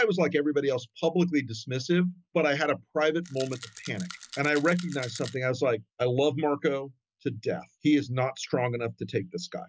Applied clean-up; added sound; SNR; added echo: none; Rattle; 16 dB; none.